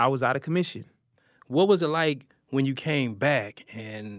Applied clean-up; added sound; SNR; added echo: none; none; none; none.